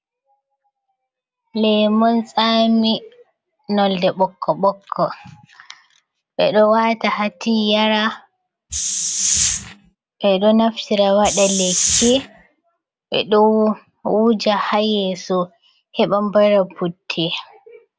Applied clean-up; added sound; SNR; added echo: none; Hiss; 1 dB; none.